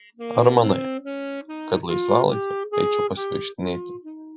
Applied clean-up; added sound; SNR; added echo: classical method Wiener filter.